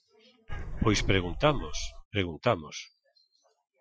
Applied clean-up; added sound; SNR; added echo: classical method Wiener filter.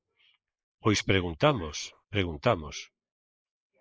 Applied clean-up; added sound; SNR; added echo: neural mask model Resemble Enhance denoiser.